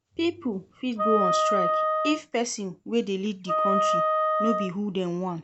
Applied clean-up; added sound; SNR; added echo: none; Wind instrument, woodwind instrument; -2 dB; none.